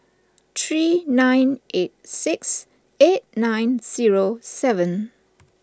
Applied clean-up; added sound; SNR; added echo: none; none; none; none.